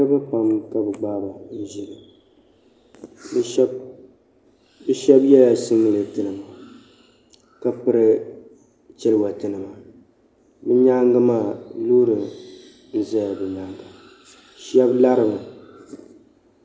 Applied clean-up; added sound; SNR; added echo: none; none; none; none.